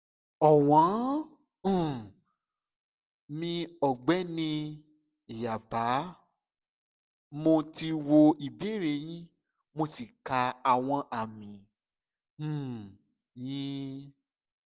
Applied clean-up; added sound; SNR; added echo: none; none; none; none.